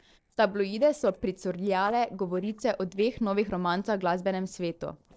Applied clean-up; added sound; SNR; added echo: neural separator model SepFormer DNS4.